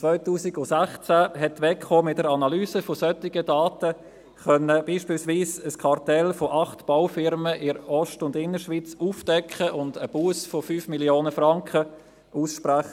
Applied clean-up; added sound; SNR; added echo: none; none; none; none.